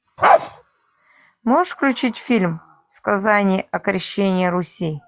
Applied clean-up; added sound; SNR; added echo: classical method log-MMSE.